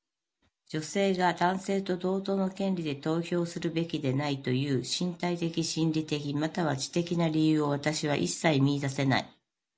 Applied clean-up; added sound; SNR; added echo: none; none; none; none.